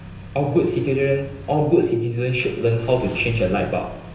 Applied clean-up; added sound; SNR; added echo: none; Engine starting; 16 dB; reverberation time 0.9 s.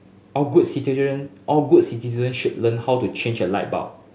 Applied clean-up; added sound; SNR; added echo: none; none; none; none.